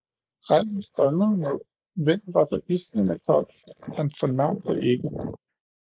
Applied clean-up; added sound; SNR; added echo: neural mask model Resemble Enhance denoiser.